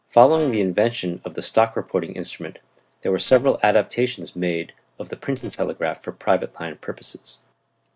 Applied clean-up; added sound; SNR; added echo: neural separator model SepFormer DNS4.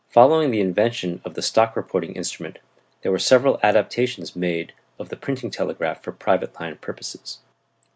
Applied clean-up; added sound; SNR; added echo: none; none; none; none.